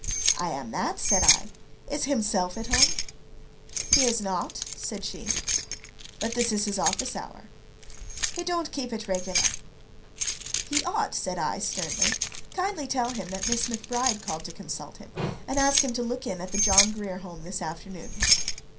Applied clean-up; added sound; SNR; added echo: none; Keys jangling; -2 dB; reverberation time 0.3 s.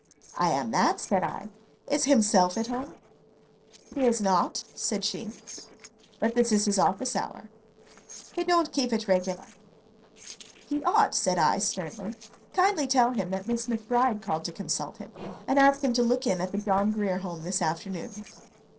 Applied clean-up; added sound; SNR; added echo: neural separator model SepFormer DNS4.